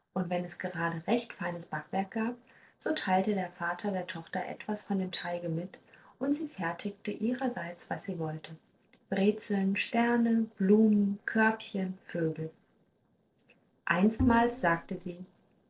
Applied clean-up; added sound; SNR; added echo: neural separator model SepFormer DNS4.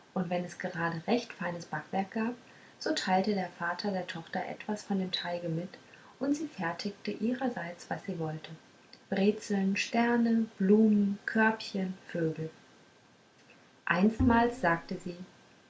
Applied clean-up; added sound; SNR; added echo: none; Bowed string instrument; 2 dB; none.